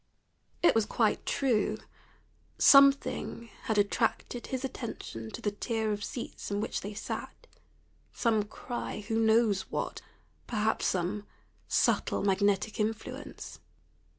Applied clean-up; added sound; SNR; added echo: none; none; none; none.